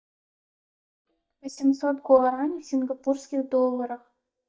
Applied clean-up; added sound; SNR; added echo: neural mask model DeepFilterNet 3.